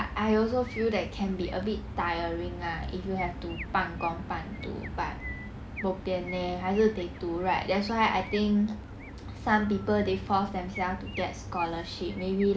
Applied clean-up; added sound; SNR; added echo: none; Chirp, tweet; 19 dB; none.